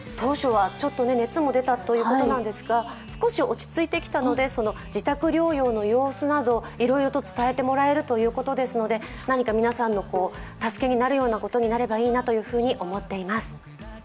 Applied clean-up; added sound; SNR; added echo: none; Bowed string instrument; 19 dB; none.